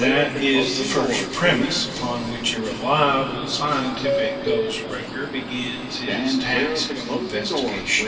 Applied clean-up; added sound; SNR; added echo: none; Subway, metro, underground; 3 dB; reverberation time 2.6 s.